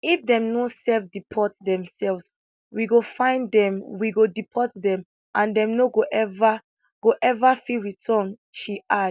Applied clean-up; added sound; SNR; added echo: none; none; none; none.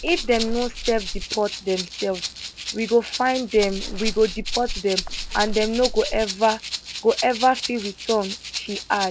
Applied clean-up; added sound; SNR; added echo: none; Water / Splash, splatter + Rattle (instrument); 7 dB; none.